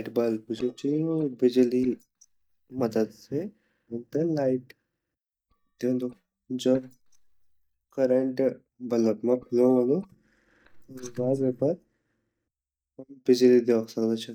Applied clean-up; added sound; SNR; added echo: neural mask model DeepFilterNet 3.